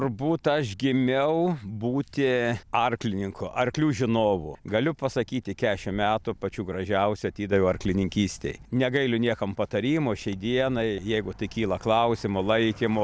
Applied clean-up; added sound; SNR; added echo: none; none; none; none.